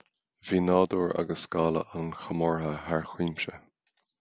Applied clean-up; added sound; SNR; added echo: none; none; none; none.